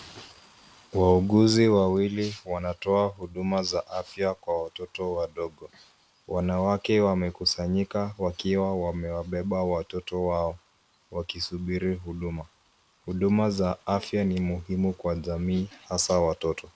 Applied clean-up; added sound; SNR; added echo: none; none; none; none.